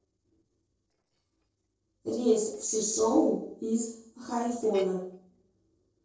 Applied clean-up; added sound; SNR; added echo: neural separator model SepFormer DNS4.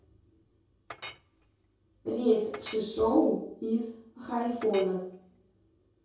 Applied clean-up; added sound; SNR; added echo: none; Chink, clink; 19 dB; reverberation time 0.6 s.